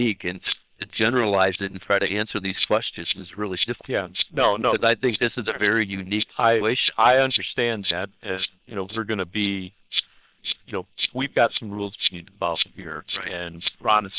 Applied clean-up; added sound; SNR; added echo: neural separator model SepFormer WHAM!.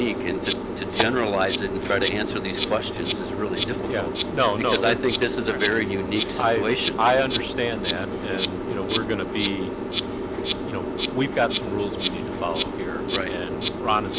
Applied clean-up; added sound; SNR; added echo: none; Insect; 2 dB; none.